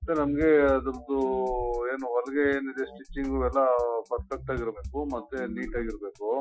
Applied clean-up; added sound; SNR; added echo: classical method Wiener filter.